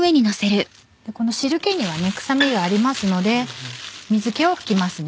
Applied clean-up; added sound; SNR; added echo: none; Bowed string instrument; 8 dB; none.